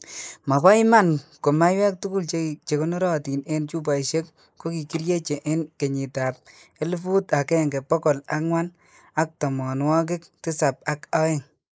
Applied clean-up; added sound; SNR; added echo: neural mask model Resemble Enhance denoiser.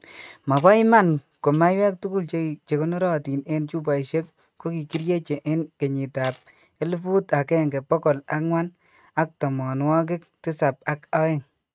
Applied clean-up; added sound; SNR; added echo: neural mask model RNNoise.